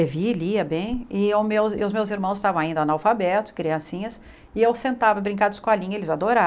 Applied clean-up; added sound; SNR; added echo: none; none; none; none.